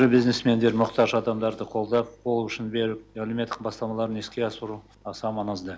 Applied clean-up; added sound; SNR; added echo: none; none; none; none.